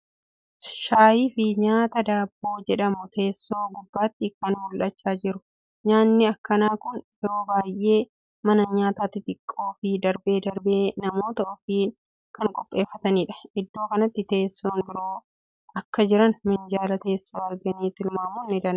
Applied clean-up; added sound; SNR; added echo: none; none; none; none.